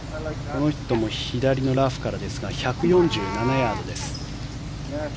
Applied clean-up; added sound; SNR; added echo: none; Meow; 14 dB; none.